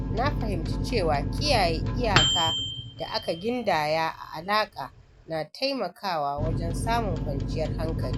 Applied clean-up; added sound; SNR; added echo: none; Microwave oven; 0 dB; none.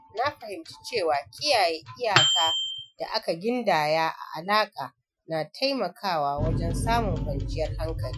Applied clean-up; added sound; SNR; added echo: classical method Wiener filter.